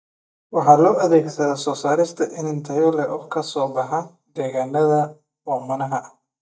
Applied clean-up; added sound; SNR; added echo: neural mask model DeepFilterNet 3.